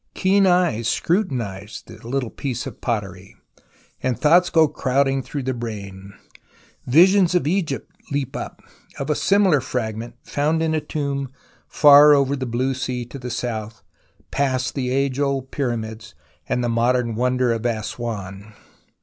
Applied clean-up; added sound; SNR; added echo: none; none; none; none.